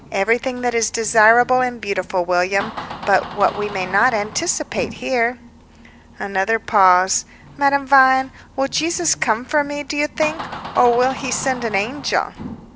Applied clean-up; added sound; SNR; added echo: none; Door; 16 dB; none.